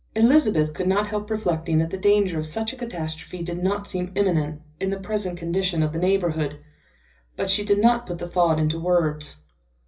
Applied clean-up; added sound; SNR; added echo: none; none; none; reverberation time 0.4 s.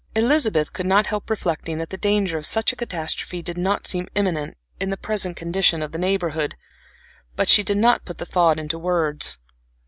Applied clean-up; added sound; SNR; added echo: none; none; none; none.